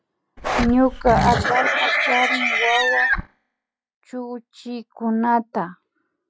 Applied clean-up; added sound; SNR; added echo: classical method log-MMSE.